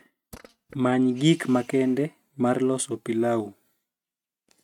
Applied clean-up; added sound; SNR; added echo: neural mask model RNNoise.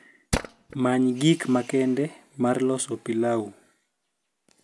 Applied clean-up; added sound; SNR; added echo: none; Tools; 9 dB; none.